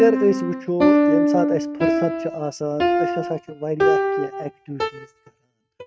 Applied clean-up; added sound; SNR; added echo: neural mask model RNNoise.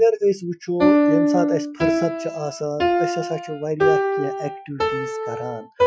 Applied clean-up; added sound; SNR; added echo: classical method Wiener filter.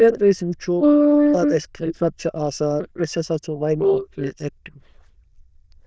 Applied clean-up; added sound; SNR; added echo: neural diffusion model UNIVERSE++.